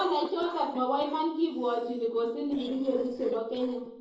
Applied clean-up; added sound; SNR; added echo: neural separator model SepFormer DNS4.